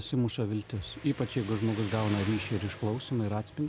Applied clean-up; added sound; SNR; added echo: none; Motorcycle; 13 dB; none.